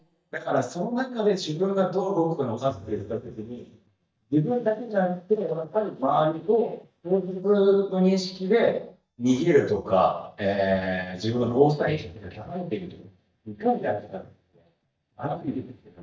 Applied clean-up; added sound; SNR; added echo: neural mask model DeepFilterNet 3.